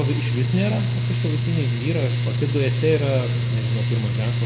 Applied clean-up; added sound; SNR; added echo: none; Mechanical fan; -4 dB; reverberation time 1.5 s.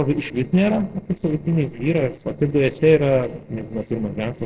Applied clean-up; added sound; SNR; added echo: neural separator model SepFormer DNS4.